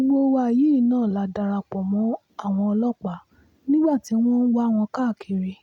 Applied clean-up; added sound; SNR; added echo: none; none; none; none.